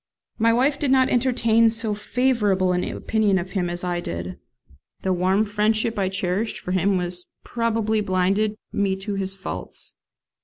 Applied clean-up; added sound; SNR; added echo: none; none; none; none.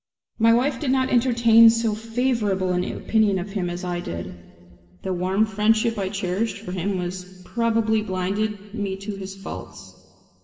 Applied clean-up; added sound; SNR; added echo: none; none; none; reverberation time 2.0 s.